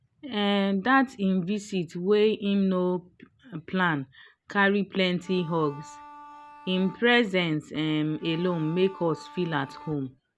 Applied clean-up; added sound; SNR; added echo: none; Bowed string instrument; 20 dB; none.